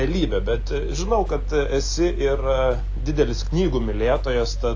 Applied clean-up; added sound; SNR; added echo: none; Mechanical fan; 2 dB; none.